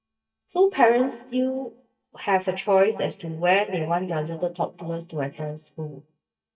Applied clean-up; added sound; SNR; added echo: neural mask model DeepFilterNet 3.